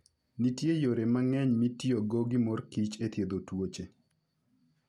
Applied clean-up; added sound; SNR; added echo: none; none; none; none.